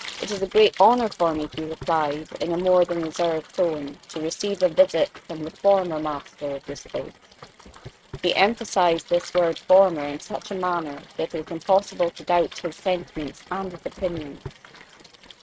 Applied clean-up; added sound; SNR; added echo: neural mask model RNNoise.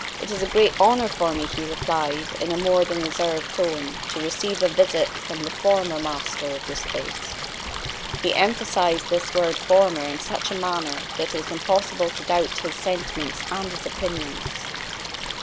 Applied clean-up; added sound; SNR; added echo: none; Stream; 7 dB; none.